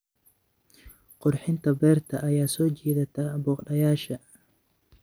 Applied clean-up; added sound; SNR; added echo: none; none; none; none.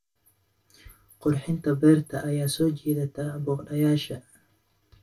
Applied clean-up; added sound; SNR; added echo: none; none; none; reverberation time 0.2 s.